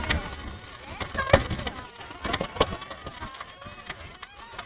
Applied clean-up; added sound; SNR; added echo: neural mask model RNNoise.